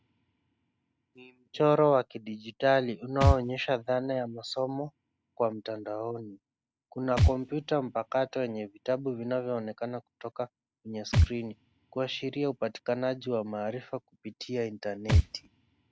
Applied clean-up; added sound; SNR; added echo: none; Thump, thud; 3 dB; none.